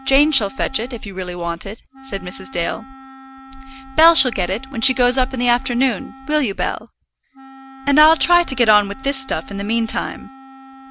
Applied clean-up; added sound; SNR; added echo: none; Wind instrument, woodwind instrument; 20 dB; none.